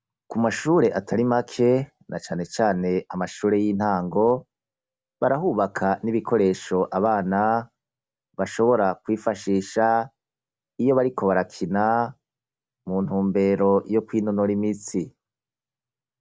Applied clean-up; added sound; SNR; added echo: none; none; none; none.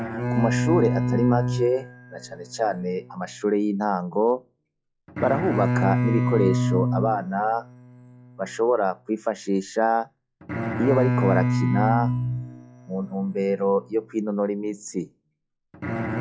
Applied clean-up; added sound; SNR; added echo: classical method log-MMSE.